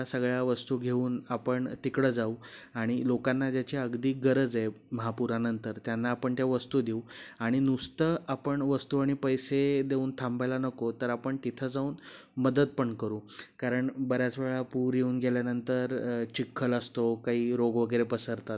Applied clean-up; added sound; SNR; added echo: none; none; none; none.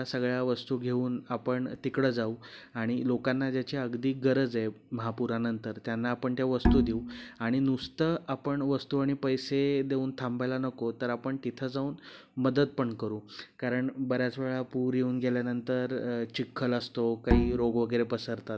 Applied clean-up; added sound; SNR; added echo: none; Bowed string instrument; -1 dB; none.